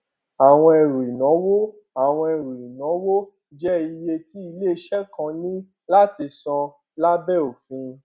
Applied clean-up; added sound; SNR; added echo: none; none; none; none.